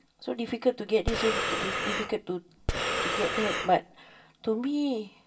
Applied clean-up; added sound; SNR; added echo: none; Breathing; 0 dB; reverberation time 0.2 s.